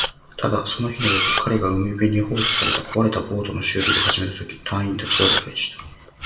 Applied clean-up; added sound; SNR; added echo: none; Camera; 2 dB; reverberation time 0.6 s.